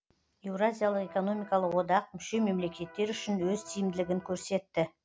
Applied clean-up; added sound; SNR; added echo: none; Electric guitar; 19 dB; none.